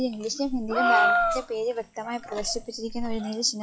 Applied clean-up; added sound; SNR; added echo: classical method log-MMSE.